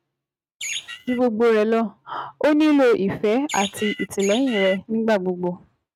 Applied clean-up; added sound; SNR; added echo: neural mask model RNNoise.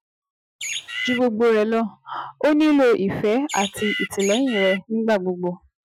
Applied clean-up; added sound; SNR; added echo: classical method Wiener filter.